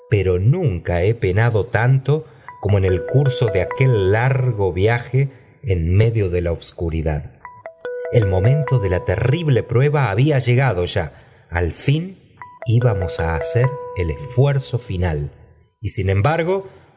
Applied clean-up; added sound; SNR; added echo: none; Guitar; 15 dB; none.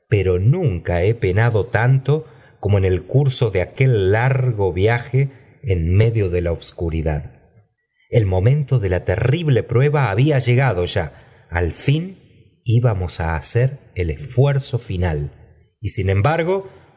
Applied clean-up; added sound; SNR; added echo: none; none; none; none.